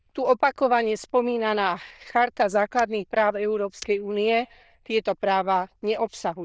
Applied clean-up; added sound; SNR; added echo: neural diffusion model UNIVERSE++.